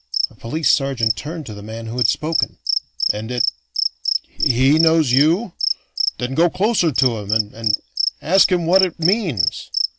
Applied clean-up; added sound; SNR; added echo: none; Cricket; 3 dB; none.